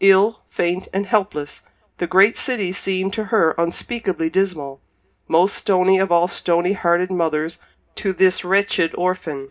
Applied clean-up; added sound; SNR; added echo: none; none; none; reverberation time 0.3 s.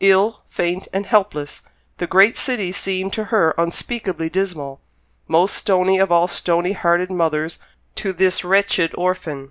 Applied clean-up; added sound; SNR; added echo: none; none; none; none.